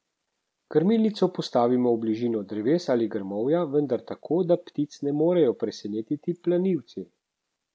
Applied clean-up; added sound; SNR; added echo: none; none; none; none.